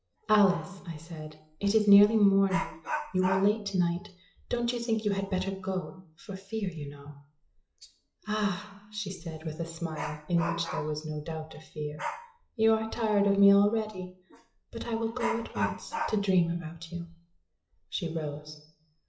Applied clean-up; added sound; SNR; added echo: classical method WPE with log-MMSE.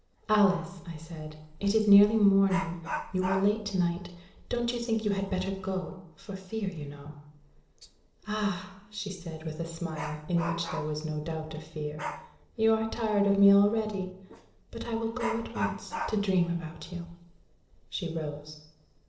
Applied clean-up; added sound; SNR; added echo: neural separator model SepFormer DNS4.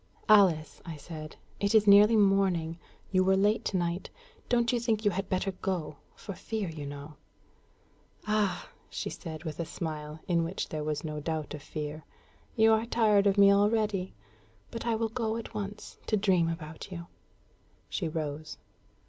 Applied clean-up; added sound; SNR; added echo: none; none; none; none.